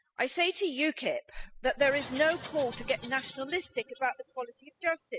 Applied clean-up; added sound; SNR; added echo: classical method spectral subtraction.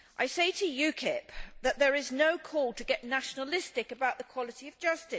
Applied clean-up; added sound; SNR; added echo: none; none; none; none.